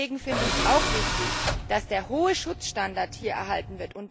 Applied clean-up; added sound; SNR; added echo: none; Tools; 1 dB; none.